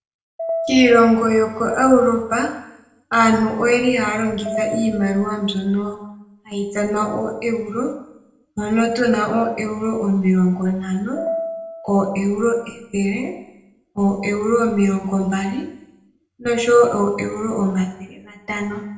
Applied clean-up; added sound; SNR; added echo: none; Piano; 10 dB; reverberation time 0.7 s.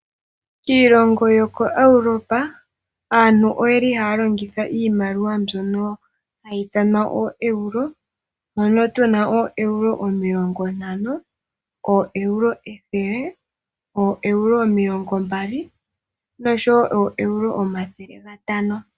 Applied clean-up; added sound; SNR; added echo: none; none; none; none.